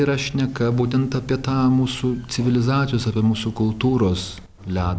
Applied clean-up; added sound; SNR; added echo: none; none; none; none.